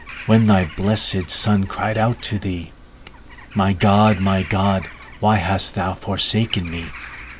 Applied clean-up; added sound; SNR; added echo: none; Bird vocalization, bird call, bird song / Crow; 18 dB; none.